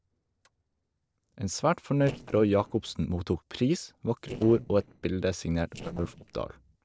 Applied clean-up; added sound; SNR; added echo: neural separator model SepFormer DNS4.